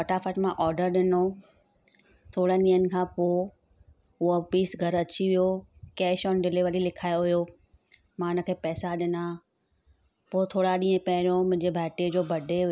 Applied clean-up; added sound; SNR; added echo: none; none; none; none.